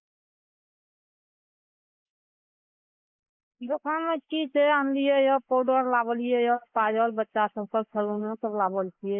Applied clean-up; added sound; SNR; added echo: neural mask model Resemble Enhance denoiser.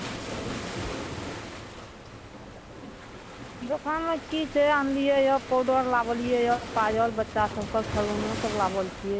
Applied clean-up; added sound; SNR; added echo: none; Waves, surf; 9 dB; none.